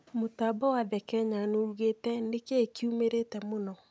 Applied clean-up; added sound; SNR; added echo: none; none; none; none.